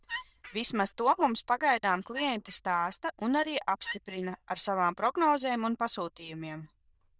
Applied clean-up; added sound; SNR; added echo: neural diffusion model UNIVERSE++.